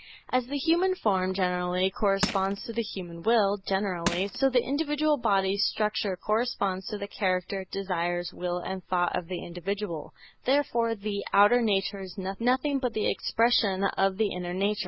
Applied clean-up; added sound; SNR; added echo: none; Crushing; 6 dB; none.